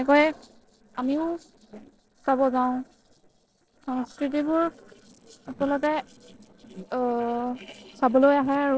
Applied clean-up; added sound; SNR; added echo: neural separator model SepFormer DNS4.